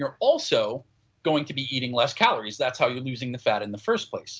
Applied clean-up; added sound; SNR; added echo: none; none; none; none.